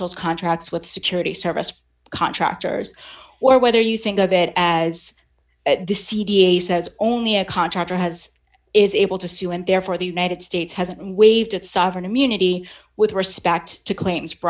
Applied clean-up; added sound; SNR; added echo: none; none; none; none.